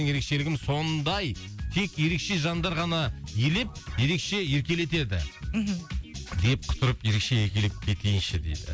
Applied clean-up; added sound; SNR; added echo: none; none; none; none.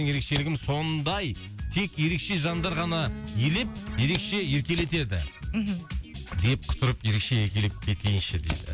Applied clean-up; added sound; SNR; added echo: none; Fire + Electric guitar; 12 dB; none.